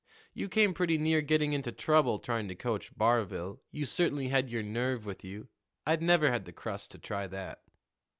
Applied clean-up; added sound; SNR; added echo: none; none; none; none.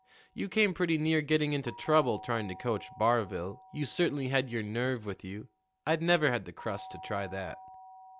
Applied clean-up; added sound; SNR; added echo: none; Doorbell; 19 dB; none.